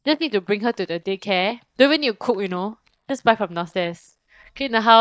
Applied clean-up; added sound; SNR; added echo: neural mask model DeepFilterNet 3.